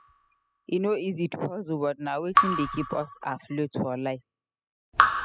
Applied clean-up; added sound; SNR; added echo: classical method spectral subtraction.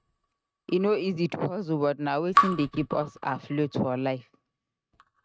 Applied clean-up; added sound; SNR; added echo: neural mask model RNNoise.